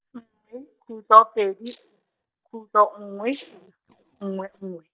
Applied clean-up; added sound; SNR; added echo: neural mask model DeepFilterNet 3.